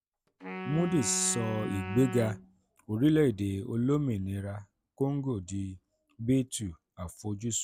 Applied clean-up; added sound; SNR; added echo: none; Wind instrument, woodwind instrument; 9 dB; none.